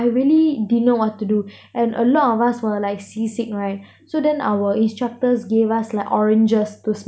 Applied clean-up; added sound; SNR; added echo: none; none; none; none.